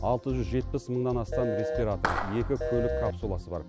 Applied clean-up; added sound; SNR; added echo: none; Telephone + Clapping; 2 dB; none.